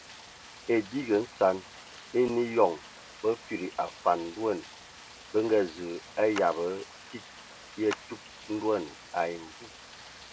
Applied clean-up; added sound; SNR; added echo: none; Rain + Clapping; 16 dB; none.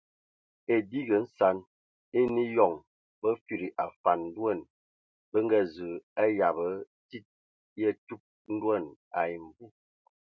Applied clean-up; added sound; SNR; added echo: none; none; none; none.